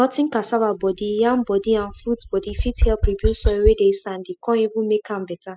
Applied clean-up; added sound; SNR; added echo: classical method spectral subtraction.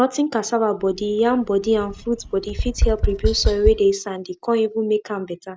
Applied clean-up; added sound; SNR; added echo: none; Tap; 3 dB; none.